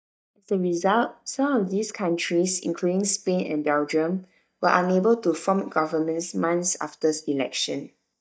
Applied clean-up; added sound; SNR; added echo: neural mask model DeepFilterNet 3.